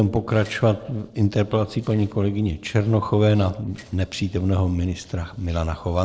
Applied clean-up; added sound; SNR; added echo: neural separator model SepFormer DNS4.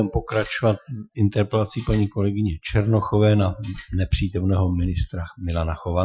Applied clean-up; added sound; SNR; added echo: classical method Wiener filter.